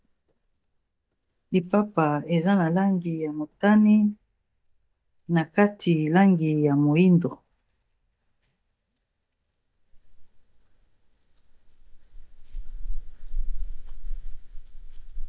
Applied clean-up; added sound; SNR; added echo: neural mask model DeepFilterNet 3.